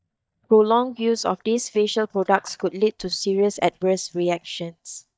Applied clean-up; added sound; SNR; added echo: neural mask model DeepFilterNet 3.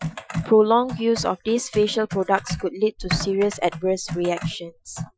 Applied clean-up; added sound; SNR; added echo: classical method Wiener filter.